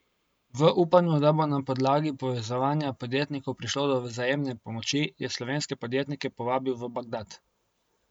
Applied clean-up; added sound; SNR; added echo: none; none; none; none.